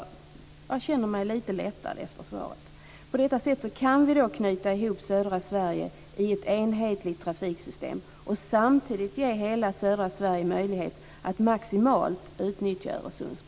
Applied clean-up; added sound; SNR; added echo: none; none; none; none.